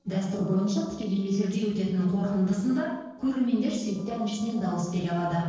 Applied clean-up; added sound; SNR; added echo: neural separator model SepFormer DNS4.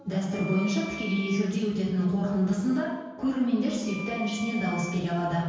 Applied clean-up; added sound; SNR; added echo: none; Wind instrument, woodwind instrument; 13 dB; reverberation time 1.2 s.